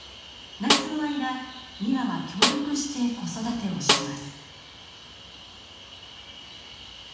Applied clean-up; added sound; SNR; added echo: none; Snare drum; -2 dB; reverberation time 1.1 s.